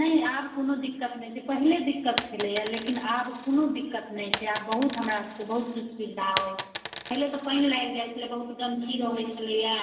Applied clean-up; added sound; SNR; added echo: none; Coin (dropping); 5 dB; reverberation time 2.5 s.